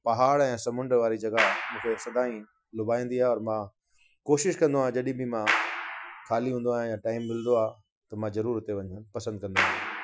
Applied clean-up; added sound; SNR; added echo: classical method Wiener filter.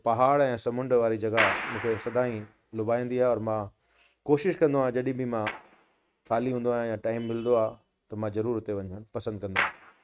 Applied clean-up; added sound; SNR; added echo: neural mask model RNNoise.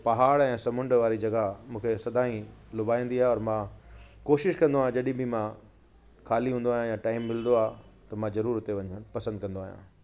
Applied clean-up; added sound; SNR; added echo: none; none; none; none.